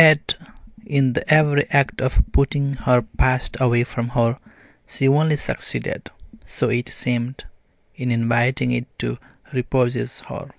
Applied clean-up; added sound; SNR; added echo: none; none; none; none.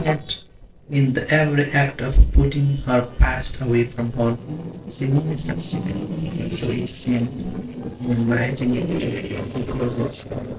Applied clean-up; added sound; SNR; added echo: neural separator model SepFormer DNS4.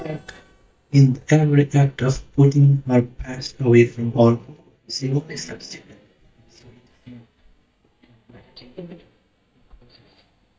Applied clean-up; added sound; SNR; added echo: neural mask model DeepFilterNet 3.